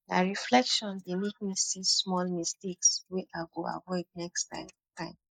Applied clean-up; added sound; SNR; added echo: neural mask model Resemble Enhance denoiser.